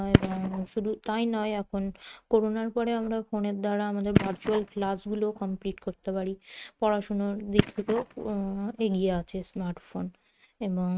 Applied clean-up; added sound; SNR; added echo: neural mask model RNNoise.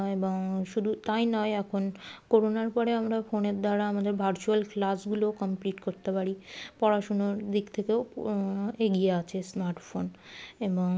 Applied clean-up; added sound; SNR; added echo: none; none; none; none.